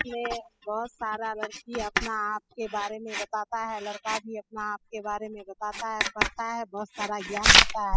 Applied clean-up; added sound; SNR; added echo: classical method spectral subtraction.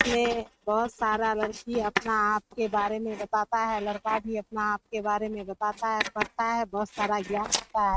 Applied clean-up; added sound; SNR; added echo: neural mask model RNNoise.